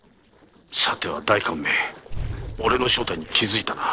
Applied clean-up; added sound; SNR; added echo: neural separator model SepFormer DNS4.